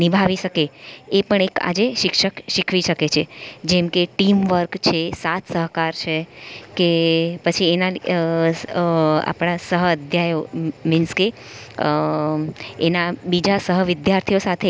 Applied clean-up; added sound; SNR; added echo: none; none; none; none.